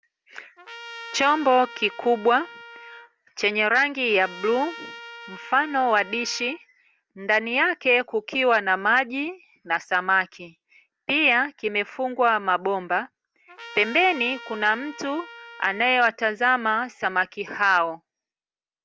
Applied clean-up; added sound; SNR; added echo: none; Trumpet; 17 dB; none.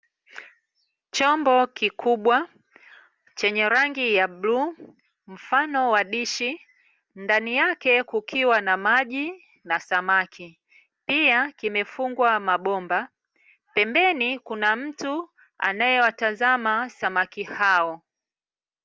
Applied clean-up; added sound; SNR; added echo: none; none; none; none.